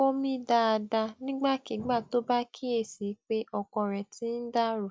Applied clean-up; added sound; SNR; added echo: none; none; none; none.